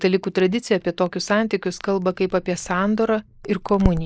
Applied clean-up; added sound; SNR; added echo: neural mask model Resemble Enhance denoiser.